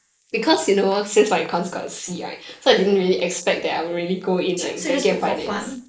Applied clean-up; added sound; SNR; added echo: neural mask model Resemble Enhance denoiser.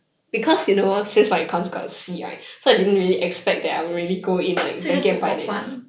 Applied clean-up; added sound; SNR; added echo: none; none; none; none.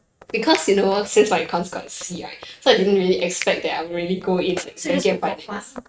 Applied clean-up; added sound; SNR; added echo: neural mask model RNNoise.